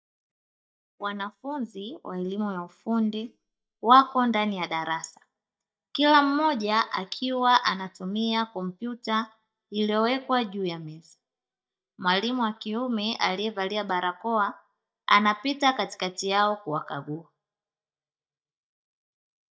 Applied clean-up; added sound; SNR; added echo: neural mask model DeepFilterNet 3.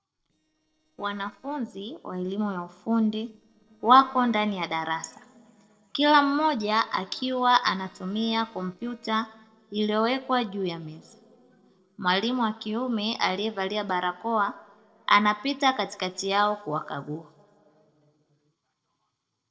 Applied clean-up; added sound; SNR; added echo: neural separator model SepFormer DNS4.